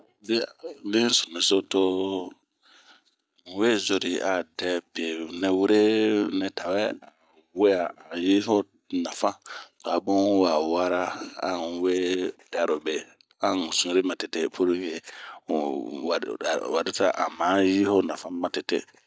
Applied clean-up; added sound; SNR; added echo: none; none; none; none.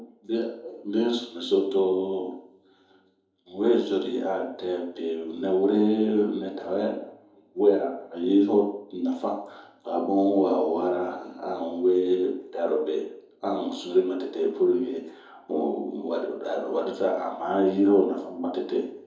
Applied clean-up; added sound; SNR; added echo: none; none; none; reverberation time 2.6 s.